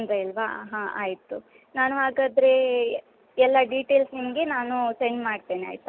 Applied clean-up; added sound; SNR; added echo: none; none; none; none.